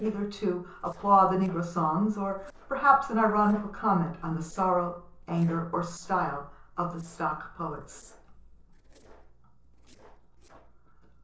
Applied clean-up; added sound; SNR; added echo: neural separator model SepFormer DNS4.